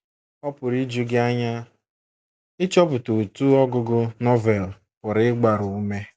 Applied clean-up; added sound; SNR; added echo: none; none; none; none.